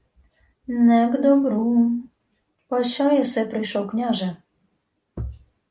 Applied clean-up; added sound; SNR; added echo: none; none; none; none.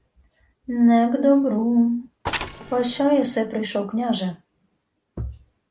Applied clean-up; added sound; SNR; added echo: none; Mechanisms; 12 dB; none.